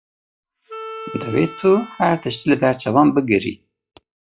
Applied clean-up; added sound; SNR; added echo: classical method log-MMSE.